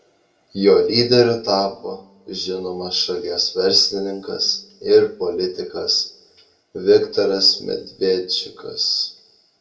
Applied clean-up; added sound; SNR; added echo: none; none; none; reverberation time 0.4 s.